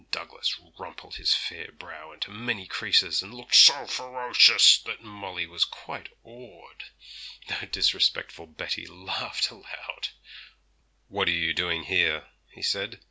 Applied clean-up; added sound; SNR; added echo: none; none; none; none.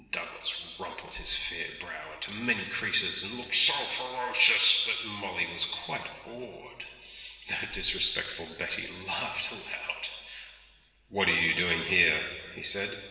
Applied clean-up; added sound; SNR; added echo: none; none; none; reverberation time 2.1 s.